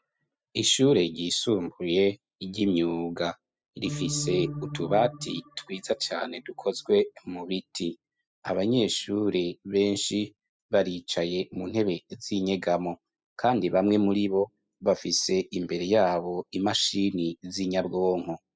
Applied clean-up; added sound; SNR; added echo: classical method spectral subtraction.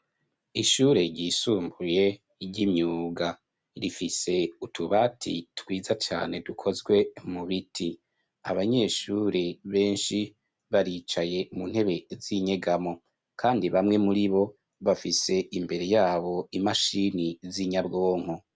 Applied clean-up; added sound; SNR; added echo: none; none; none; none.